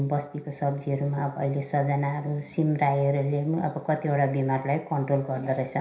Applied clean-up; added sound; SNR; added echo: none; none; none; reverberation time 0.5 s.